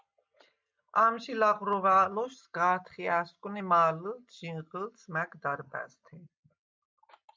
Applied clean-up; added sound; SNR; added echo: none; none; none; none.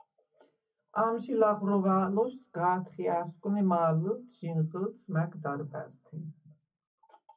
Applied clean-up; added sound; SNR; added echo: none; none; none; reverberation time 0.3 s.